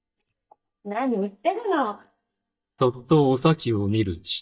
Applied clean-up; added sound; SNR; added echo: neural mask model DeepFilterNet 3.